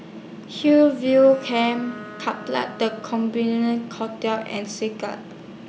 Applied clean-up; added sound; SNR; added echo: none; Bowed string instrument; 19 dB; none.